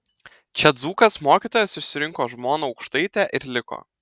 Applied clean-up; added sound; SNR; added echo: none; none; none; none.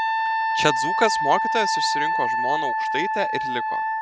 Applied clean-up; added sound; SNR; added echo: none; Wind instrument, woodwind instrument; -4 dB; none.